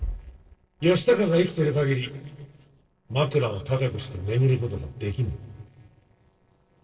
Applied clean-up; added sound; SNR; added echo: neural separator model SepFormer DNS4.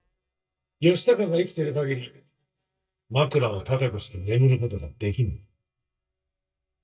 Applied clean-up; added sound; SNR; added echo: neural mask model DeepFilterNet 3.